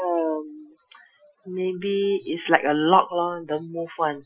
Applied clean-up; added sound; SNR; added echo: classical method Wiener filter.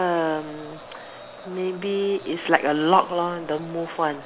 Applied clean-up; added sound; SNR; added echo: none; Crowd; 17 dB; none.